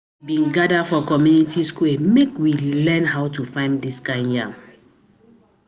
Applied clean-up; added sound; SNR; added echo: none; none; none; none.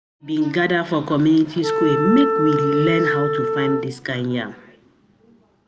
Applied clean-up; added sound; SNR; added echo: none; Wind instrument, woodwind instrument; 1 dB; none.